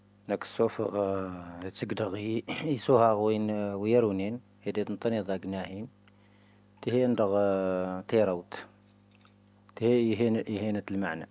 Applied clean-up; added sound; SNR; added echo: none; none; none; none.